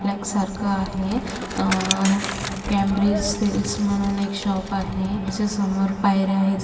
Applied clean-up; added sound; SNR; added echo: none; Bicycle; 10 dB; reverberation time 2.3 s.